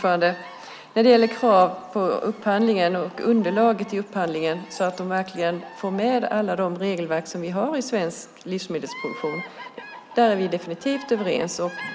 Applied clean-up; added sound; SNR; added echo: none; Bird vocalization, bird call, bird song; 18 dB; none.